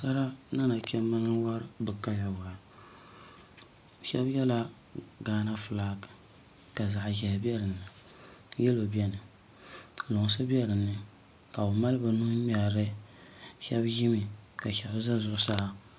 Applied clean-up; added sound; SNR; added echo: none; none; none; none.